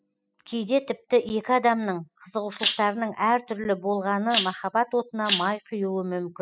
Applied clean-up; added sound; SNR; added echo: classical method spectral subtraction.